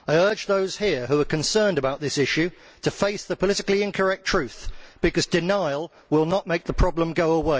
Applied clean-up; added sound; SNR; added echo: none; none; none; none.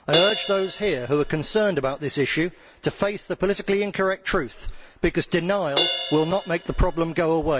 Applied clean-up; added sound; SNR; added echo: none; Crash cymbal; 8 dB; none.